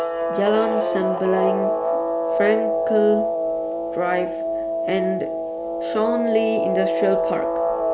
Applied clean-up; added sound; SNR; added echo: none; Guitar; -2 dB; none.